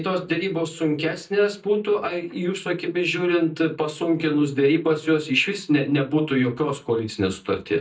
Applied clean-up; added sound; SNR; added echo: neural mask model DeepFilterNet 3.